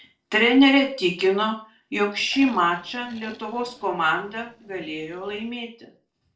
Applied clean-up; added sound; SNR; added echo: neural separator model SepFormer DNS4.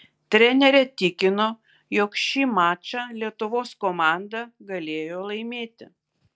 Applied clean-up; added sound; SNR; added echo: none; none; none; none.